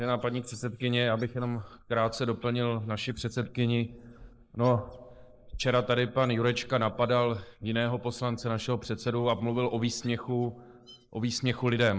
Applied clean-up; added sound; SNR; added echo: neural mask model Resemble Enhance denoiser.